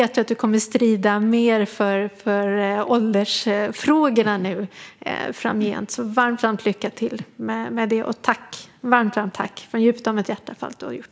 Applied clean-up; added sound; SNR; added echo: none; none; none; none.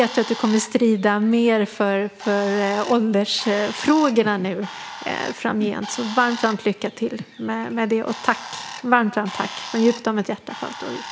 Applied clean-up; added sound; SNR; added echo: none; Bird; 15 dB; none.